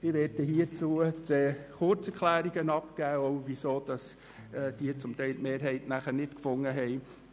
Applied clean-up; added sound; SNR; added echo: none; Electric guitar; 19 dB; none.